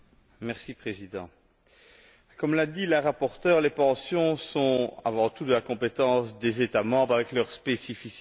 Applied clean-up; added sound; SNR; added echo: none; none; none; none.